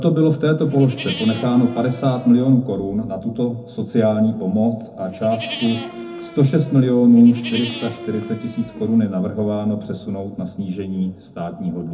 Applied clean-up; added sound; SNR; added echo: none; Livestock, farm animals, working animals; 13 dB; reverberation time 0.3 s.